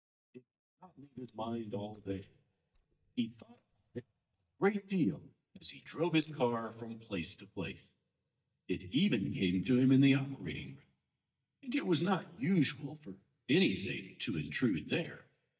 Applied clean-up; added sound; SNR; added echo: neural mask model DeepFilterNet 3.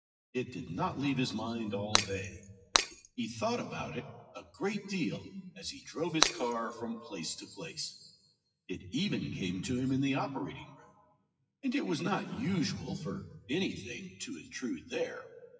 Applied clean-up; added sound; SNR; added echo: classical method WPE with log-MMSE.